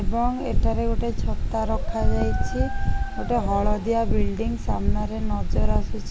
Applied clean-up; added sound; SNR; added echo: none; Dog; 17 dB; none.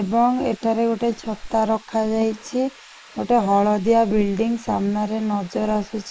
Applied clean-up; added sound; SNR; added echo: neural mask model Resemble Enhance denoiser.